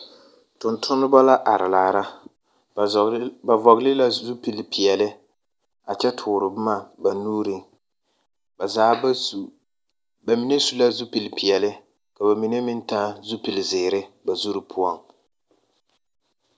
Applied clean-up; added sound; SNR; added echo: none; none; none; none.